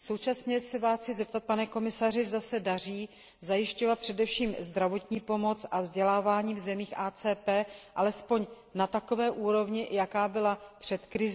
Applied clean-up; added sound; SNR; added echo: none; none; none; none.